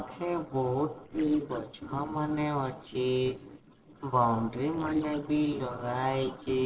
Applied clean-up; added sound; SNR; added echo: neural separator model SepFormer DNS4.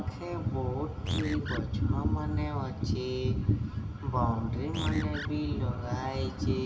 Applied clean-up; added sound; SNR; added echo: none; Animal; 8 dB; reverberation time 1.9 s.